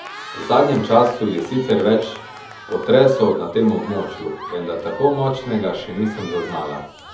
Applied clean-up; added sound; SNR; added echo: none; Cheering; 16 dB; reverberation time 0.7 s.